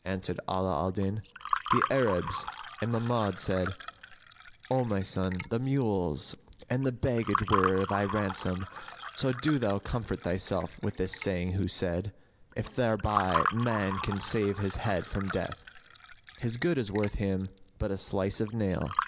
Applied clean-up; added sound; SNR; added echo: none; Fill (with liquid) / Water; 7 dB; none.